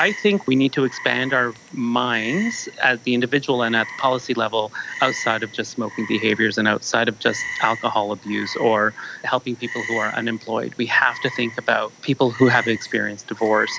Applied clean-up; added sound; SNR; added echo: none; Frog; 13 dB; none.